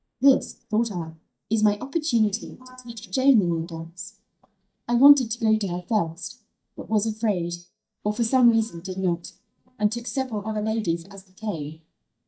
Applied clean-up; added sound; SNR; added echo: neural mask model DeepFilterNet 3.